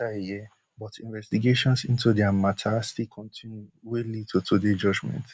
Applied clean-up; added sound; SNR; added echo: none; none; none; none.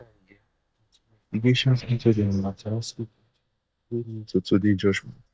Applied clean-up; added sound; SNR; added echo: neural mask model DeepFilterNet 3.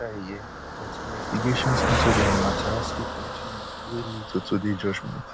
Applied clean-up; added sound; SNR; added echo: none; Car passing by; -1 dB; none.